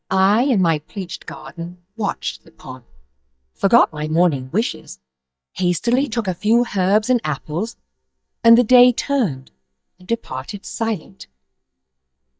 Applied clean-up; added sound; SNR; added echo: neural mask model DeepFilterNet 3.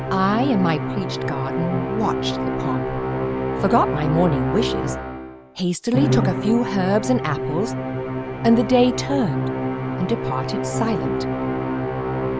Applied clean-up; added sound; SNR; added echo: none; Musical instrument; 1 dB; none.